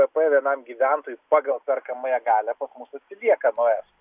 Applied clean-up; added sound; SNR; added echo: none; none; none; none.